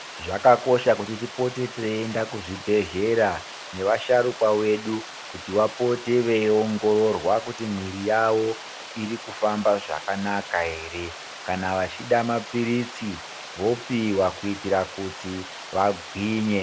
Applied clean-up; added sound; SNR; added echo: none; Water; 14 dB; none.